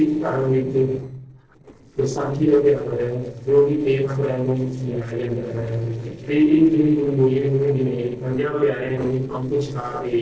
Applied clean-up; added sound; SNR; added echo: neural separator model SepFormer DNS4.